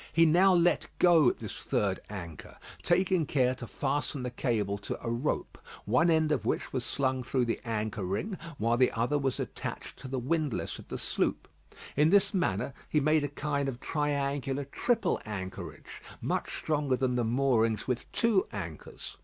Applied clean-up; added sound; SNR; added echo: none; none; none; none.